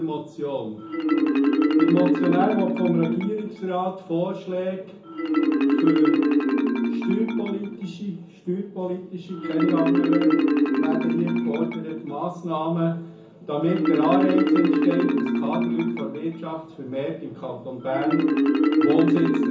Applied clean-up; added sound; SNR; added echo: none; Marimba, xylophone; -4 dB; reverberation time 0.6 s.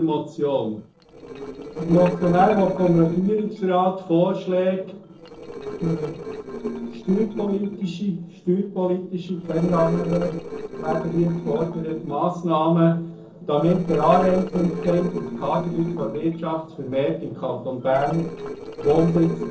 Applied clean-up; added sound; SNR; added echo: neural separator model SepFormer DNS4.